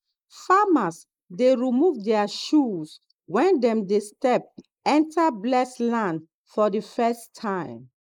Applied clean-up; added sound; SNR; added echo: neural mask model Resemble Enhance denoiser.